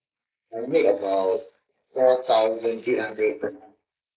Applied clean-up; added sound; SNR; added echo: neural mask model Resemble Enhance denoiser.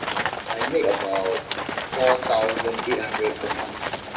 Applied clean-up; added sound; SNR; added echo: none; Livestock, farm animals, working animals; 2 dB; none.